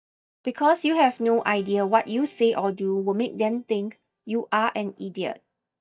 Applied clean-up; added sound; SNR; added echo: neural mask model DeepFilterNet 3.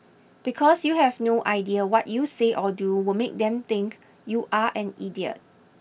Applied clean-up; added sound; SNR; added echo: none; none; none; none.